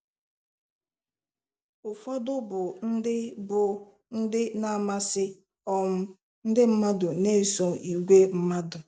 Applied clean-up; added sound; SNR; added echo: none; none; none; none.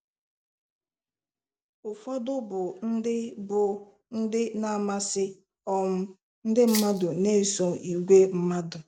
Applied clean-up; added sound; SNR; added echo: none; Rattle (instrument); 8 dB; none.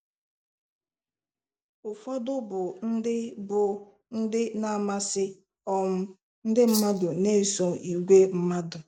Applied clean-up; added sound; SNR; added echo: neural mask model Resemble Enhance denoiser.